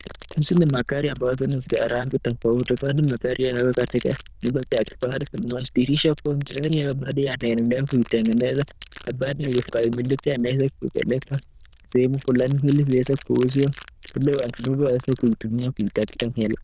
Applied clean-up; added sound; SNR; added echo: neural diffusion model UNIVERSE++.